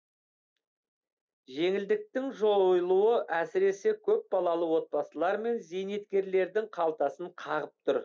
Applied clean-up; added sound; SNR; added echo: none; none; none; none.